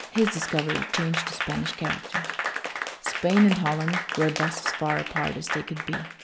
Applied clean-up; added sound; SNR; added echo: none; Applause / Crowd; 4 dB; none.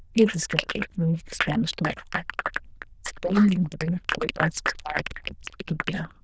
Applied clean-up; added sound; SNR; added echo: neural diffusion model UNIVERSE++.